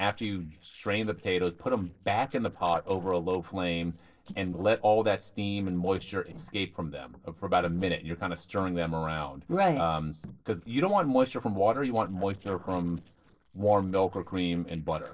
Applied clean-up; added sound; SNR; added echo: neural separator model SepFormer DNS4.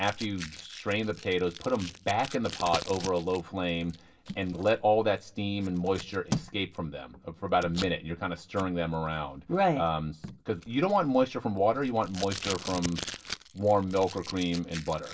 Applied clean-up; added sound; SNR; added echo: none; Packing tape, duct tape; 13 dB; reverberation time 0.2 s.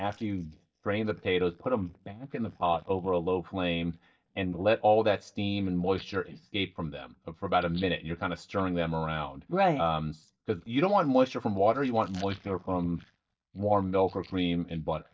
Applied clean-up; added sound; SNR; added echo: neural mask model DeepFilterNet 3.